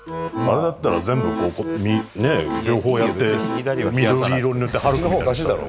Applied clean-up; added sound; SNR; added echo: none; Accordion; 6 dB; none.